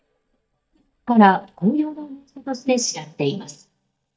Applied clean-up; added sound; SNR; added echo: neural mask model DeepFilterNet 3.